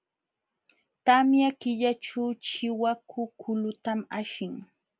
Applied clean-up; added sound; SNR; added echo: none; none; none; none.